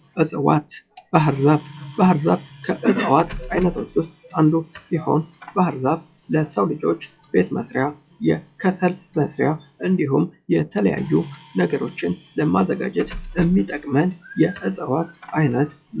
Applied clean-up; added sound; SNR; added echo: classical method log-MMSE.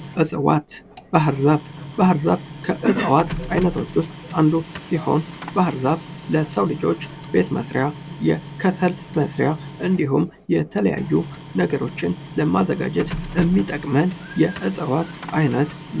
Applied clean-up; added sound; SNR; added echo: none; Printer; 12 dB; none.